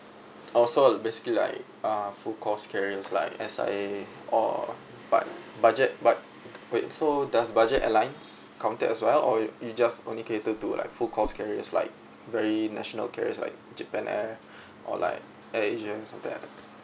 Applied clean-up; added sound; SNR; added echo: none; Meow; 14 dB; none.